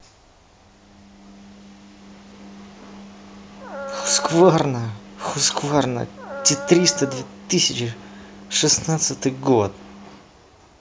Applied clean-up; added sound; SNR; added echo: none; Dog; 9 dB; none.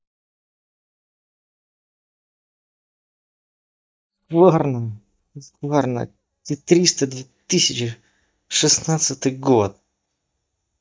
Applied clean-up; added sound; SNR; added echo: neural mask model DeepFilterNet 3.